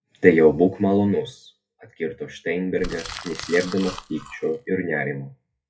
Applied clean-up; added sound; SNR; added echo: classical method WPE with log-MMSE.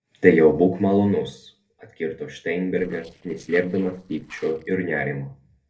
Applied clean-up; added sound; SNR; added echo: neural separator model SepFormer DNS4.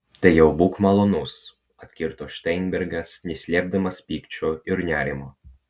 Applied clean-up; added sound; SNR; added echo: none; none; none; none.